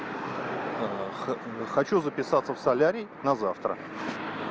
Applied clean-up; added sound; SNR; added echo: none; none; none; none.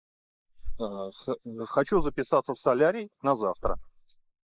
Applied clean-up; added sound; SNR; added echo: neural mask model Resemble Enhance denoiser.